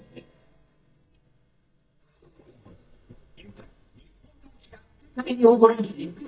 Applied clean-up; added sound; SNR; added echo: neural mask model DeepFilterNet 3.